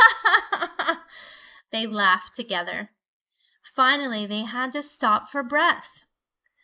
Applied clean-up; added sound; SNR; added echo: neural mask model Resemble Enhance denoiser.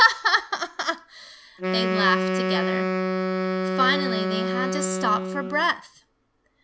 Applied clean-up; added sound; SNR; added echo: none; Wind instrument, woodwind instrument; 1 dB; none.